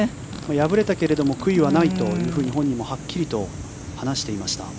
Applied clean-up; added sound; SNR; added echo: none; Fart; 19 dB; none.